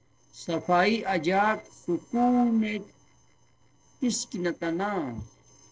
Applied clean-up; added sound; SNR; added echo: neural separator model SepFormer DNS4.